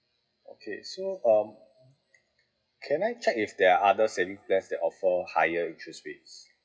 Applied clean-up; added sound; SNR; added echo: classical method WPE with log-MMSE.